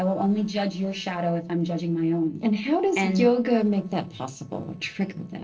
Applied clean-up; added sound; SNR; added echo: neural separator model SepFormer DNS4.